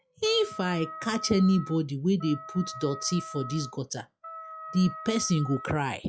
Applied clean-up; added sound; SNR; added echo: classical method log-MMSE.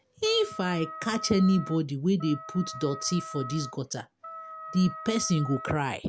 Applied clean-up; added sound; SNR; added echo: none; Wind instrument, woodwind instrument; 13 dB; none.